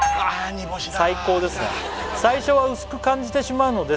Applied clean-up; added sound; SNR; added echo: none; Bell; 7 dB; none.